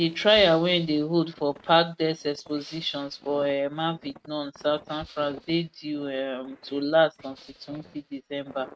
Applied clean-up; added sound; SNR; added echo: neural mask model RNNoise.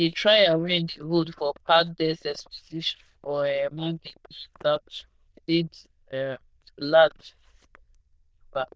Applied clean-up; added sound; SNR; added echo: neural diffusion model UNIVERSE++.